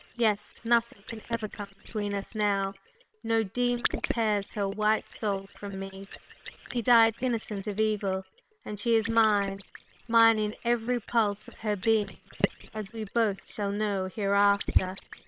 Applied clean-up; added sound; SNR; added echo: neural separator model SepFormer WHAM!.